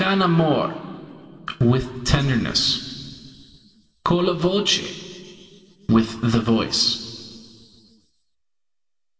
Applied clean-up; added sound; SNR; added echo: none; none; none; reverberation time 2.3 s.